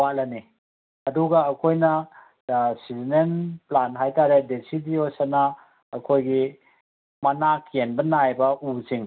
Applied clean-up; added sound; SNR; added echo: none; none; none; none.